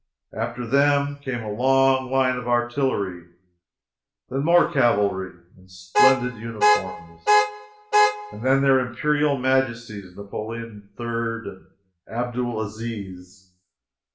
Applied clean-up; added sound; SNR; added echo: none; Alarm / Car; -3 dB; reverberation time 0.4 s.